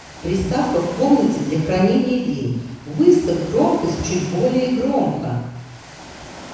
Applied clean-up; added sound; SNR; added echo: none; Ocean; 18 dB; reverberation time 1.1 s.